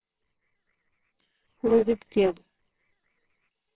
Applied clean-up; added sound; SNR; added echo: neural separator model SepFormer WHAMR!.